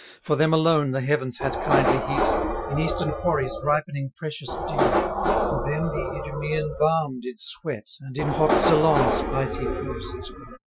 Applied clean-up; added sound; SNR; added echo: classical method Wiener filter.